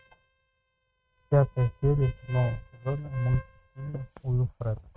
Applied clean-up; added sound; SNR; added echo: neural mask model RNNoise.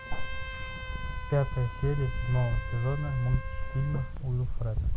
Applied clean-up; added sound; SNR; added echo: none; Trumpet; 15 dB; none.